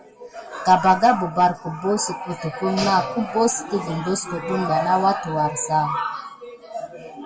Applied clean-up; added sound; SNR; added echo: none; none; none; reverberation time 0.2 s.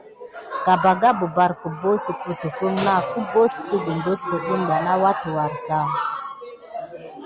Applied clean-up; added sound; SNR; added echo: none; none; none; none.